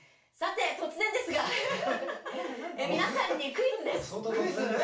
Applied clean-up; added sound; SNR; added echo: none; none; none; reverberation time 0.3 s.